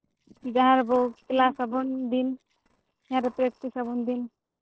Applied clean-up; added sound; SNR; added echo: neural separator model SepFormer DNS4.